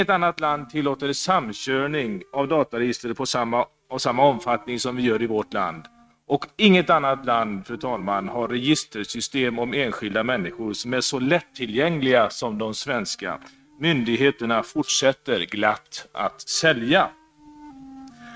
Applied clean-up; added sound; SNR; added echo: neural mask model RNNoise.